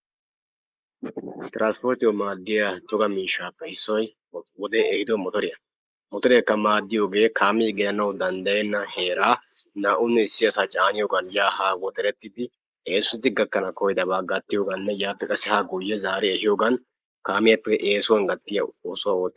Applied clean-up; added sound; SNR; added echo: neural mask model Resemble Enhance denoiser.